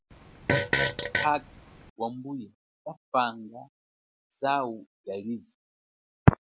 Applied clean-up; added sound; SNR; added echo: none; Fart; -2 dB; none.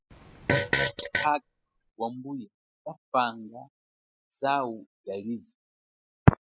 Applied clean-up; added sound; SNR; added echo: classical method spectral subtraction.